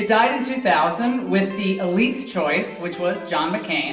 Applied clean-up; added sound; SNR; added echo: none; Electric guitar; 20 dB; reverberation time 0.9 s.